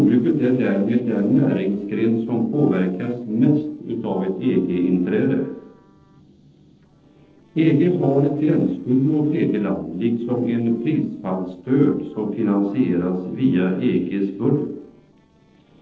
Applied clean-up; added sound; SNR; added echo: neural separator model SepFormer DNS4.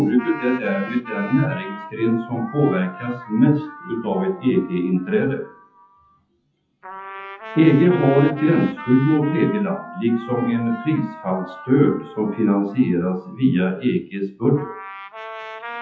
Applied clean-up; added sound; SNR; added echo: classical method WPE with log-MMSE.